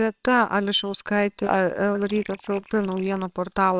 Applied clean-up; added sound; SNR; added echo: neural separator model SepFormer WHAMR!.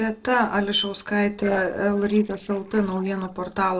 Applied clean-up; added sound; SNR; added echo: neural separator model SepFormer DNS4.